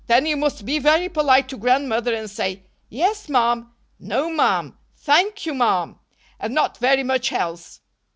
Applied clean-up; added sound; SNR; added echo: none; none; none; none.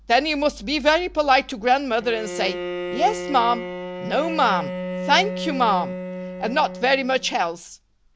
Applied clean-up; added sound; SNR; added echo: none; Bowed string instrument; 9 dB; none.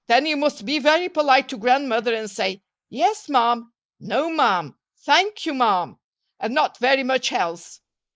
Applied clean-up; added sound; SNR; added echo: neural mask model Resemble Enhance denoiser.